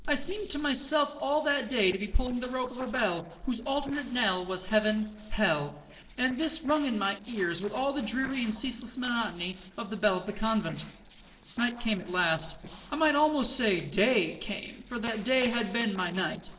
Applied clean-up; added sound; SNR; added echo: neural separator model SepFormer DNS4.